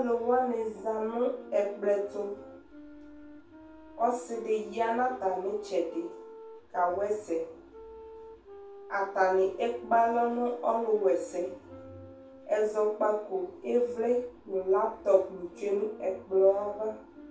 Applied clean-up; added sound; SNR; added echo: none; Wind instrument, woodwind instrument; 19 dB; reverberation time 0.3 s.